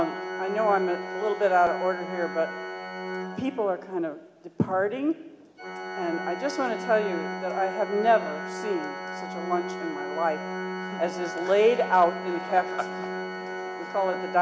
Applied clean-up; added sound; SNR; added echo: none; Organ; 7 dB; none.